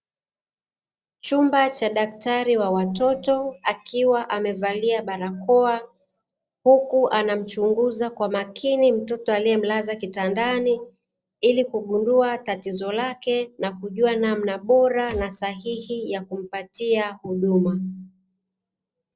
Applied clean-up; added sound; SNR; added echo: neural separator model SepFormer DNS4.